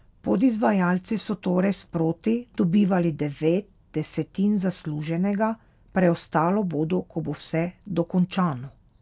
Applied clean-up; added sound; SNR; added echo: none; none; none; none.